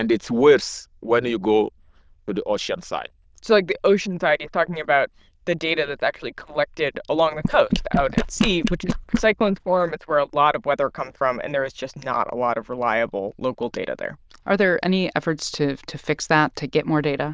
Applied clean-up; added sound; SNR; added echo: neural diffusion model UNIVERSE++.